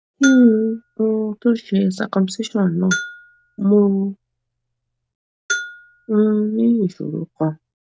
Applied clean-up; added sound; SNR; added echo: none; Bell; 13 dB; none.